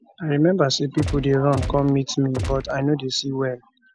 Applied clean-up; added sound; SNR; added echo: none; Gunshot, gunfire; 7 dB; none.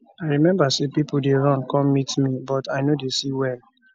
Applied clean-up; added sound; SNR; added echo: none; none; none; none.